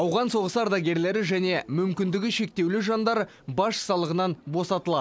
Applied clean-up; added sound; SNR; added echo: none; none; none; none.